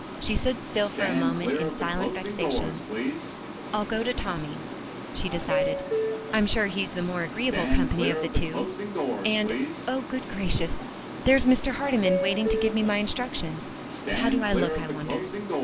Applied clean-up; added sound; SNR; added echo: none; Subway, metro, underground; 2 dB; none.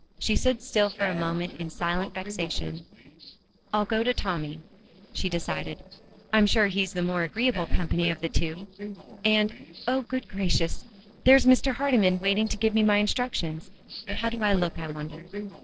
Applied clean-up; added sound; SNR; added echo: neural separator model SepFormer DNS4.